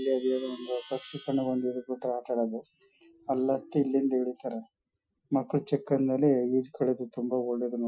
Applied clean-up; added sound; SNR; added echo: classical method Wiener filter.